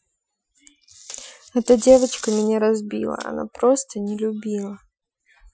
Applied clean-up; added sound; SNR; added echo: classical method Wiener filter.